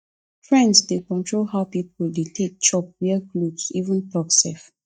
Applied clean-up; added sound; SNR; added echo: neural mask model DeepFilterNet 3.